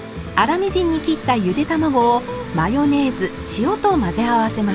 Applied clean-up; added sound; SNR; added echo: none; Mechanical fan; 19 dB; none.